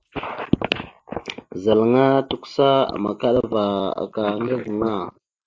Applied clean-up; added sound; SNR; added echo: neural mask model Resemble Enhance denoiser.